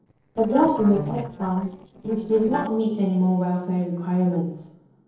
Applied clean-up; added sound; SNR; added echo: neural separator model SepFormer DNS4.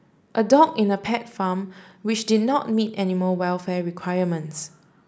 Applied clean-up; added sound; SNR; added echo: none; none; none; none.